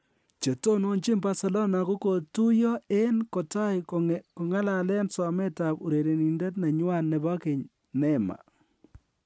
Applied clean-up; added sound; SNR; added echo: none; none; none; none.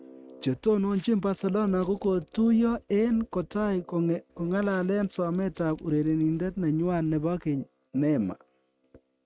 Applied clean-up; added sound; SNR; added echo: neural mask model RNNoise.